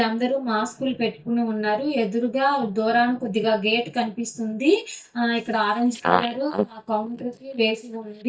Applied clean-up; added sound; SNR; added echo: neural mask model DeepFilterNet 3.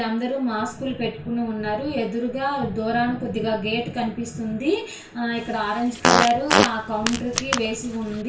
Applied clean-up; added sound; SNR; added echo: none; Fart; -1 dB; reverberation time 0.4 s.